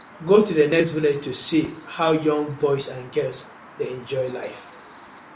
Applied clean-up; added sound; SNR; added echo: none; Chirp, tweet; 12 dB; none.